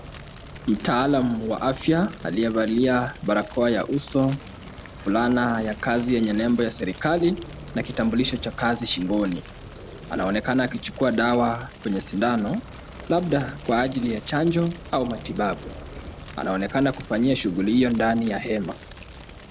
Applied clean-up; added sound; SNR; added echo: none; Fire; 15 dB; none.